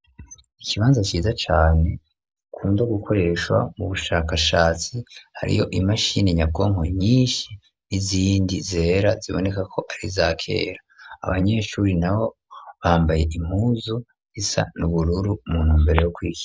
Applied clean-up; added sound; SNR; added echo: none; none; none; none.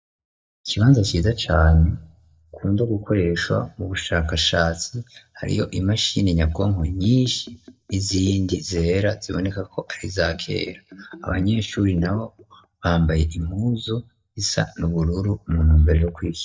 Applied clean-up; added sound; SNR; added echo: neural mask model DeepFilterNet 3.